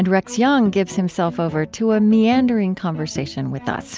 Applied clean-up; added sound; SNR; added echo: none; none; none; none.